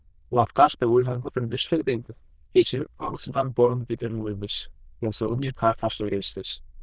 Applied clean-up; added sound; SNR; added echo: neural diffusion model UNIVERSE++.